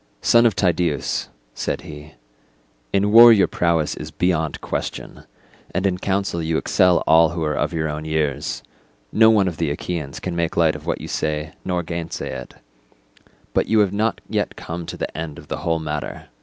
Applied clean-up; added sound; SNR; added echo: none; none; none; none.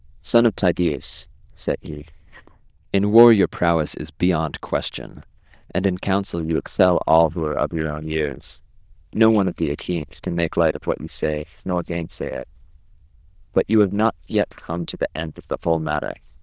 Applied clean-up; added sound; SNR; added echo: neural diffusion model UNIVERSE++.